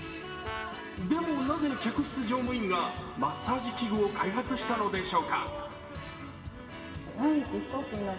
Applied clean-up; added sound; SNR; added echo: none; Brass instrument; 12 dB; reverberation time 2.4 s.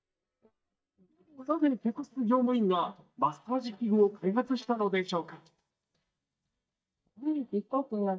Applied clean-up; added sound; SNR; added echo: neural mask model DeepFilterNet 3.